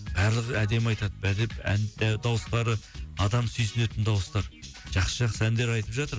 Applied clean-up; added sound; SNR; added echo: none; none; none; none.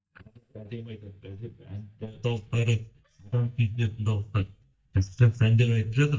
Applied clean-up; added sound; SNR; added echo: neural mask model DeepFilterNet 3.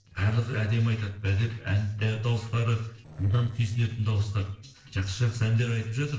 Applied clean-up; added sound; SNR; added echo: neural separator model SepFormer DNS4.